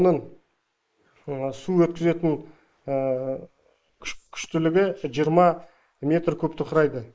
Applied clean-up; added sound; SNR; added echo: neural mask model Resemble Enhance denoiser.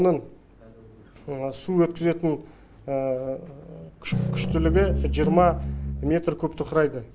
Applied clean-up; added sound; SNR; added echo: none; Piano; 0 dB; none.